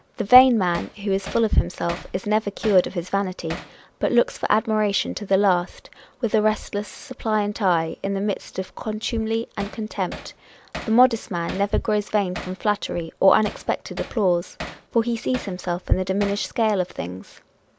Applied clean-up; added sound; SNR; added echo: none; Hammer; 16 dB; none.